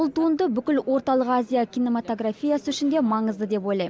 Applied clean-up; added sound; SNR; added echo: none; none; none; none.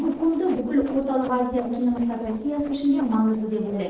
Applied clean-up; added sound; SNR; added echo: neural separator model SepFormer DNS4.